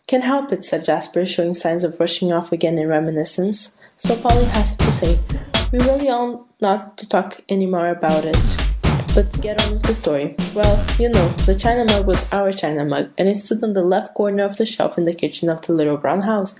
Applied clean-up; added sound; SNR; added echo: none; Drum kit; -1 dB; none.